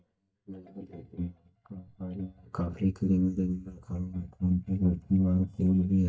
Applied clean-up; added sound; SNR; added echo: neural mask model DeepFilterNet 3.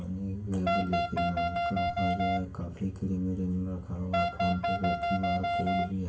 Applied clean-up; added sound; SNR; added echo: none; Wind instrument, woodwind instrument; -2 dB; reverberation time 0.3 s.